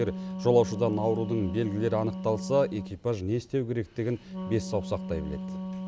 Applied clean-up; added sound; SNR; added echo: none; Wind instrument, woodwind instrument; 8 dB; none.